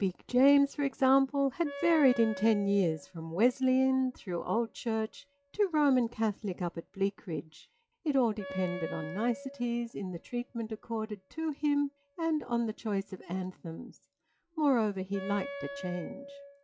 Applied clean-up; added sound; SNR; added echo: classical method log-MMSE.